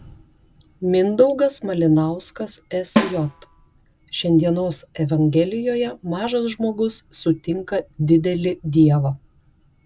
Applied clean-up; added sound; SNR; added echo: none; Snare drum; 5 dB; none.